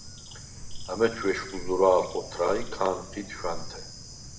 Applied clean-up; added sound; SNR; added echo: none; Bird / Insect; 9 dB; reverberation time 0.7 s.